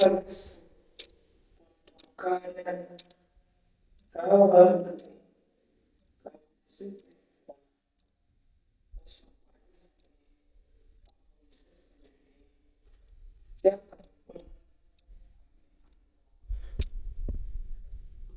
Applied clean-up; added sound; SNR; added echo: neural mask model DeepFilterNet 3.